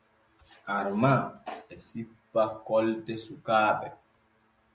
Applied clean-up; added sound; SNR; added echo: none; none; none; none.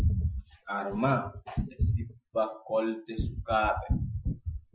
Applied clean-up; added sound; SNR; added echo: classical method Wiener filter.